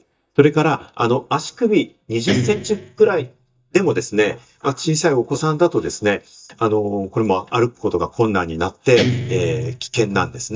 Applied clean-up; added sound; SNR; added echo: neural mask model DeepFilterNet 3.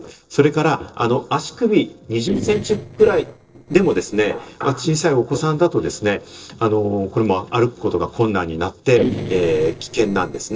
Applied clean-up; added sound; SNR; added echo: neural separator model SepFormer DNS4.